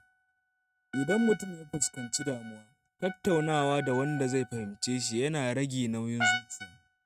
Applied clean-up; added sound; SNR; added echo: neural mask model RNNoise.